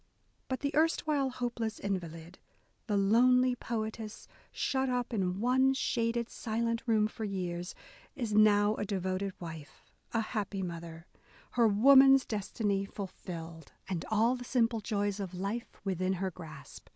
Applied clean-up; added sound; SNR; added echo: none; none; none; none.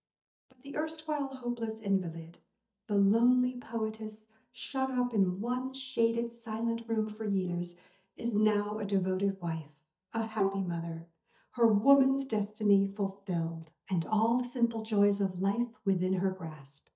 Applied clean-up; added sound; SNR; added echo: neural mask model DeepFilterNet 3.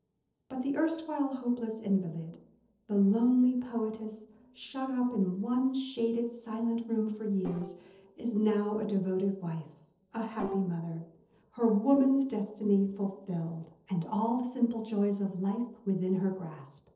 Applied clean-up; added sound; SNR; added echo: neural separator model SepFormer DNS4.